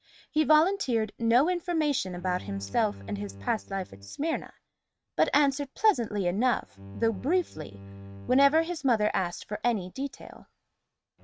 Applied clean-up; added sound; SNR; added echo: neural mask model RNNoise.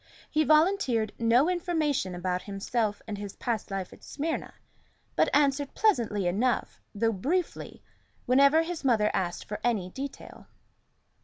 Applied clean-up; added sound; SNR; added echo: none; none; none; none.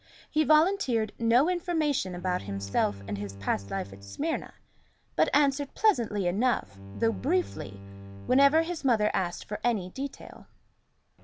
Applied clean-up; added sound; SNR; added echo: none; Bowed string instrument; 17 dB; none.